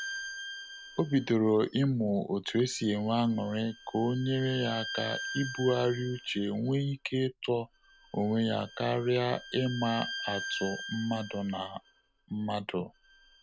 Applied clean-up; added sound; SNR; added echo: none; Bowed string instrument; 13 dB; none.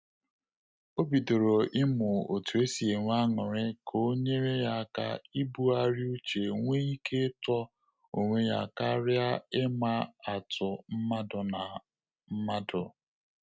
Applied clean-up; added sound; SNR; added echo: none; none; none; none.